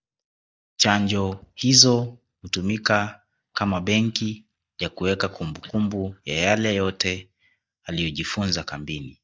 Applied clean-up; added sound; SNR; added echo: neural mask model DeepFilterNet 3.